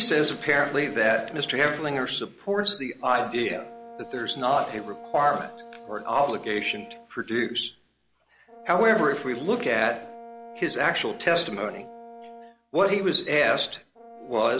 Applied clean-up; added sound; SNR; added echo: none; Brass instrument; 19 dB; none.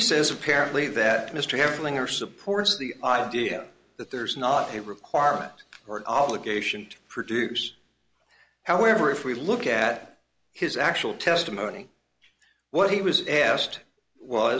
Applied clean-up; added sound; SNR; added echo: none; none; none; none.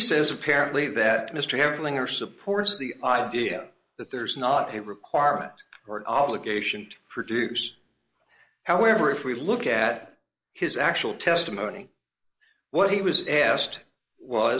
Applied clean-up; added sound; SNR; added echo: neural mask model Resemble Enhance denoiser.